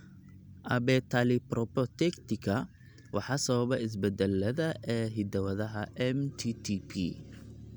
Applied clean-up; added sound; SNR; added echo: none; none; none; none.